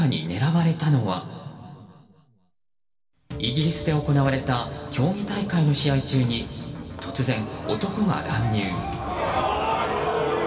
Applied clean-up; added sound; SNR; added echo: none; none; none; reverberation time 2.4 s.